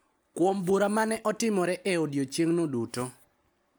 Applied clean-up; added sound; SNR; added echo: none; none; none; none.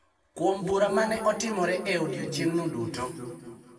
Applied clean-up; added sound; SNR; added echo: none; none; none; reverberation time 2.2 s.